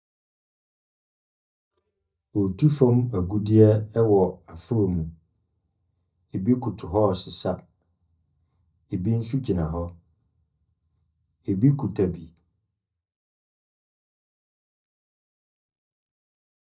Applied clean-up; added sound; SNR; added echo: neural mask model DeepFilterNet 3.